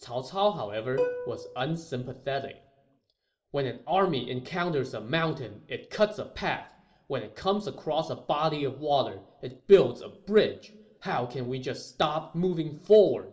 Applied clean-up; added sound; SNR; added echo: none; Plucked string instrument; 7 dB; reverberation time 0.5 s.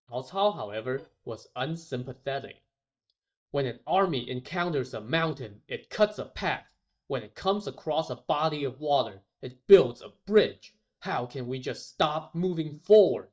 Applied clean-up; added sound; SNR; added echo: neural mask model DeepFilterNet 3.